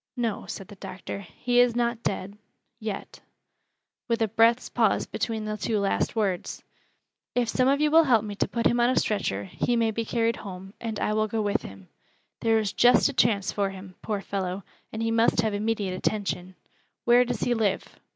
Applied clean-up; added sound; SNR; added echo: none; none; none; none.